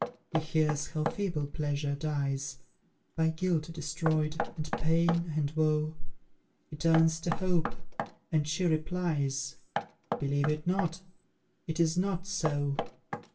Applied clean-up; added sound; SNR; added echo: none; Knock; 11 dB; reverberation time 0.2 s.